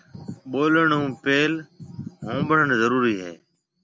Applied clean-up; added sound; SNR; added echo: none; none; none; none.